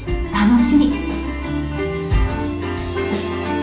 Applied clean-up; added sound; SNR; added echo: none; none; none; reverberation time 1.2 s.